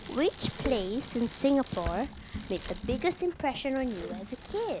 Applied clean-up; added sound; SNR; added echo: none; Bicycle; 10 dB; none.